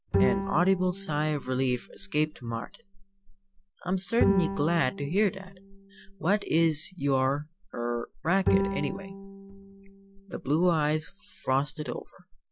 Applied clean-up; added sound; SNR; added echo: none; Bowed string instrument; 5 dB; none.